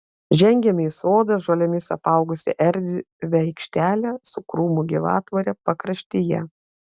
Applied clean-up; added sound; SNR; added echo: none; none; none; none.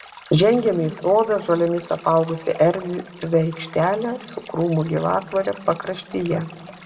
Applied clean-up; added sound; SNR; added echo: none; Stream; 19 dB; reverberation time 0.8 s.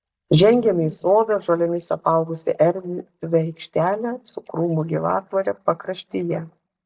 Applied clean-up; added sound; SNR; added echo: neural mask model DeepFilterNet 3.